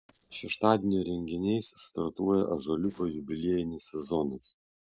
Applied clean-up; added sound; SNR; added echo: neural separator model SepFormer DNS4.